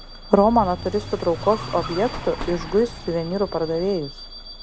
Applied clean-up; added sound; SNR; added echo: none; Car + Bus / Alarm; 11 dB; none.